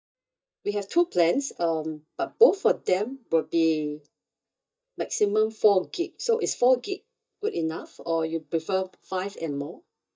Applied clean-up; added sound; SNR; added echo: neural mask model DeepFilterNet 3.